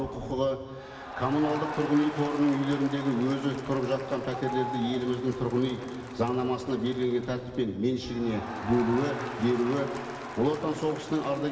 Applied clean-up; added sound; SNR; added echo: none; Crowd; 11 dB; reverberation time 2.7 s.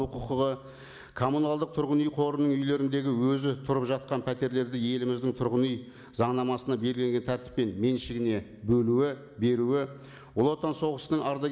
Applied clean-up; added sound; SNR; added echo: none; none; none; none.